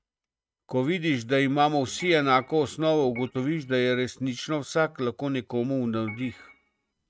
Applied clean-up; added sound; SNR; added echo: neural mask model RNNoise.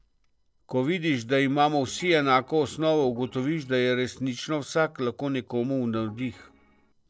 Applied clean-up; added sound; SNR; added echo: neural separator model SepFormer DNS4.